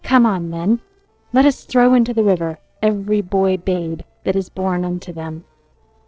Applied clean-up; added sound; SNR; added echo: neural separator model SepFormer DNS4.